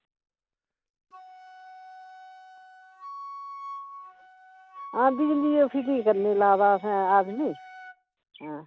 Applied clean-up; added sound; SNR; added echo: none; Wind instrument, woodwind instrument; 17 dB; none.